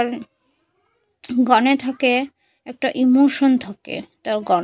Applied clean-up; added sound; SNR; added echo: none; none; none; none.